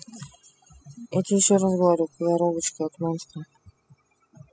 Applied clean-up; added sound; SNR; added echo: classical method spectral subtraction.